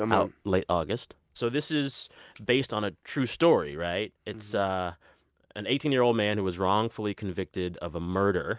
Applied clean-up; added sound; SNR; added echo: none; none; none; none.